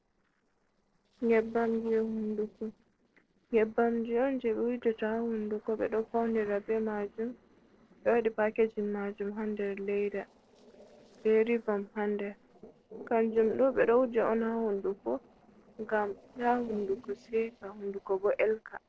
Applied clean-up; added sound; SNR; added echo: neural separator model SepFormer DNS4.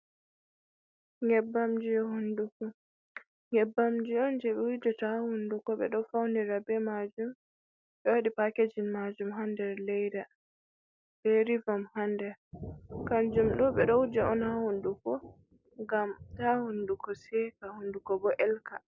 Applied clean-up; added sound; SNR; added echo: none; none; none; none.